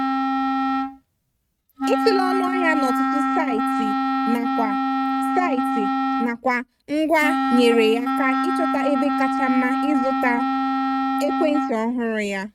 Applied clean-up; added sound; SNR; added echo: neural mask model RNNoise.